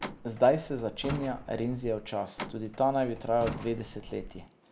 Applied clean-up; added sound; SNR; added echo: none; Truck; 11 dB; none.